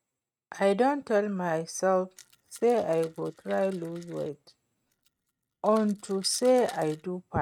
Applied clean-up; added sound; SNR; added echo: neural mask model RNNoise.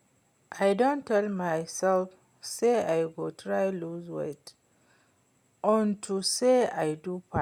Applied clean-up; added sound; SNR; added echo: none; none; none; none.